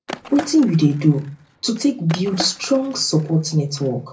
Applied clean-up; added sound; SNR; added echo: none; Skateboard; 15 dB; reverberation time 0.4 s.